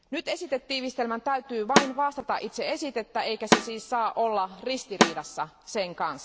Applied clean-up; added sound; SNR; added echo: none; Snare drum; 0 dB; none.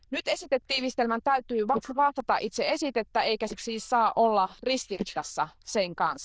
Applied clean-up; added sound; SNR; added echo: neural diffusion model UNIVERSE++.